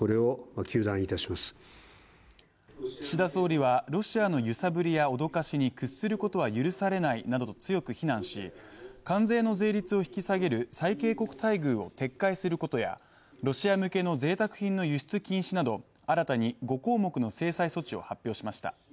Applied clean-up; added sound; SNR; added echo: none; none; none; none.